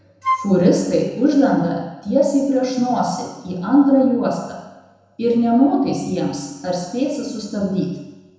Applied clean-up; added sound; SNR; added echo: none; Wind instrument, woodwind instrument; 5 dB; reverberation time 1.0 s.